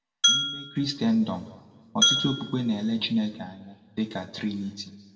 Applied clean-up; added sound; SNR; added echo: none; Glass; -1 dB; reverberation time 1.1 s.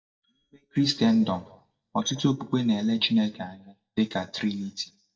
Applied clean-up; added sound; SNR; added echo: neural mask model DeepFilterNet 3.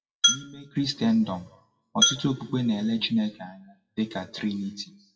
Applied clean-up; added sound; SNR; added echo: classical method WPE with log-MMSE.